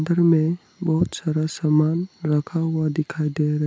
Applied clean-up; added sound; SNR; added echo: none; none; none; none.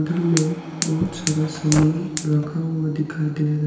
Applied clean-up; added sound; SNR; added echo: none; Fire; 10 dB; reverberation time 1.5 s.